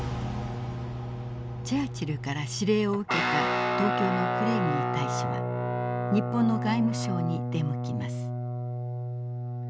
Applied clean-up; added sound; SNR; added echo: none; Guitar; -1 dB; none.